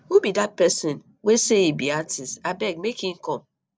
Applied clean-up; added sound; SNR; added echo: none; none; none; none.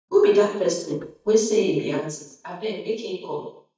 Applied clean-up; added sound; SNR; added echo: neural mask model DeepFilterNet 3.